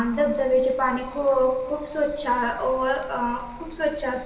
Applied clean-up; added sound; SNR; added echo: none; Rain; 18 dB; reverberation time 2.6 s.